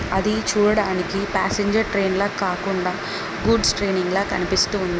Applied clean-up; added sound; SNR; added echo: none; none; none; none.